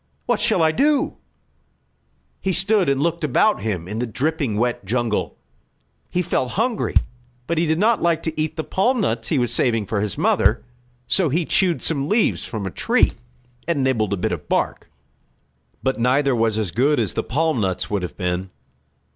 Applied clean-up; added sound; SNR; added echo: none; Bass drum; 5 dB; none.